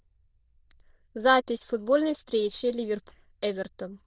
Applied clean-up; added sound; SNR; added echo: neural diffusion model UNIVERSE++.